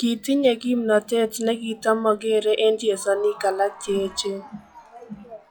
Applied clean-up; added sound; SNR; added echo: classical method log-MMSE.